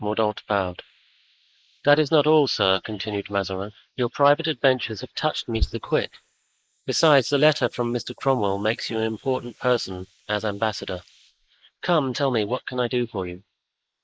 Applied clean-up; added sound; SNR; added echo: neural mask model Resemble Enhance denoiser.